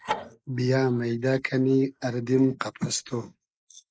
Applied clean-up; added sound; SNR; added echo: neural mask model Resemble Enhance denoiser.